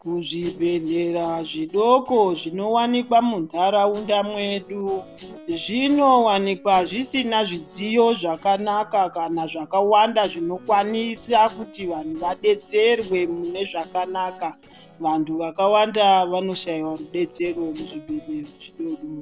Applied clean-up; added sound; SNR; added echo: neural separator model SepFormer DNS4.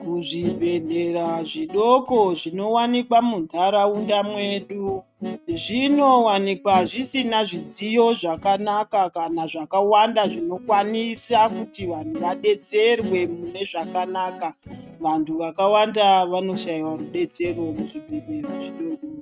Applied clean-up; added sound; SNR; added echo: neural mask model RNNoise.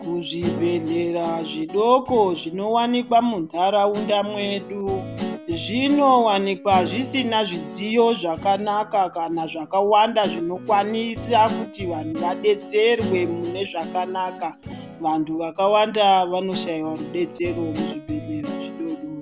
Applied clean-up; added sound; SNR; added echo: none; Guitar; 11 dB; none.